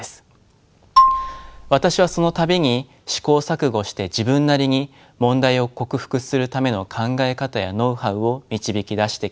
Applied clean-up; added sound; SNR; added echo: none; Marimba, xylophone; 0 dB; none.